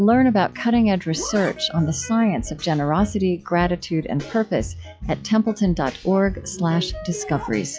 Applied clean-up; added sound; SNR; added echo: classical method log-MMSE.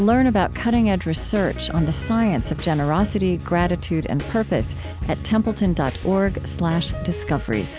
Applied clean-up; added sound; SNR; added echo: none; none; none; none.